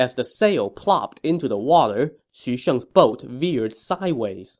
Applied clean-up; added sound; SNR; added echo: none; none; none; none.